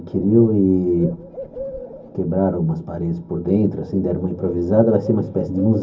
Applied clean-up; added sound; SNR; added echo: none; Bird; 17 dB; reverberation time 0.4 s.